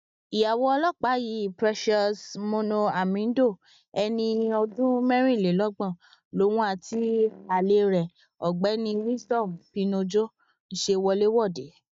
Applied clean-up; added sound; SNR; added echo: neural mask model DeepFilterNet 3.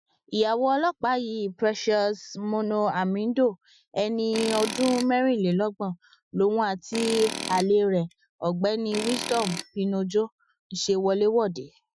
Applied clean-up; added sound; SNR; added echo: classical method Wiener filter.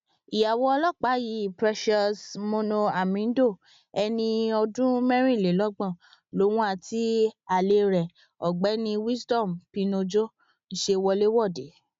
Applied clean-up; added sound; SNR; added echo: none; none; none; none.